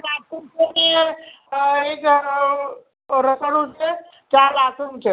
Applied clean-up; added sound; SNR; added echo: none; none; none; none.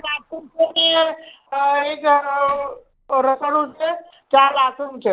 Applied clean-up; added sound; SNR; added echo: neural separator model SepFormer DNS4.